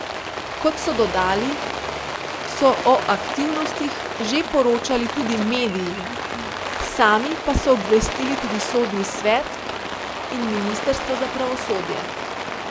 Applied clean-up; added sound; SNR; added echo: none; Rain; 5 dB; none.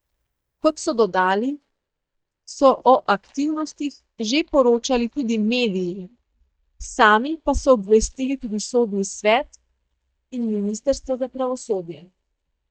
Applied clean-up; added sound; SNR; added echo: neural mask model DeepFilterNet 3.